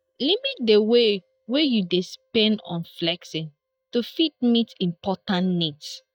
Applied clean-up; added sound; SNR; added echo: neural mask model DeepFilterNet 3.